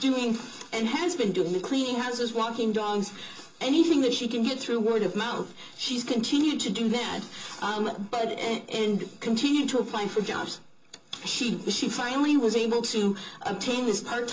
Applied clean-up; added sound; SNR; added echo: none; none; none; reverberation time 0.2 s.